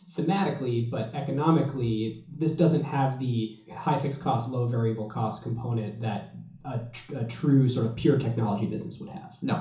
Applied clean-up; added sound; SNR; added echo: none; none; none; reverberation time 0.7 s.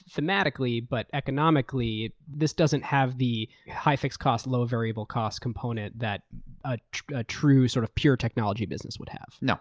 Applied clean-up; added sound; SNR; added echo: none; none; none; none.